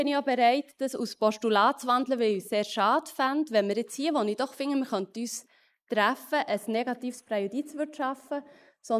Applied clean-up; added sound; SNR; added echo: neural mask model Resemble Enhance denoiser.